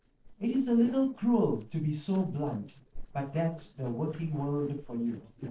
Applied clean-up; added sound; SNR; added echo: neural separator model SepFormer DNS4.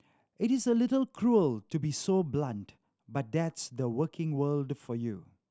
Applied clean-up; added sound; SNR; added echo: none; none; none; none.